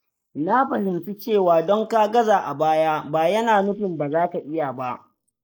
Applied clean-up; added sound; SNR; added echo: neural mask model Resemble Enhance denoiser.